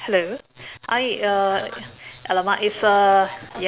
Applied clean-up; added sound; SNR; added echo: none; none; none; none.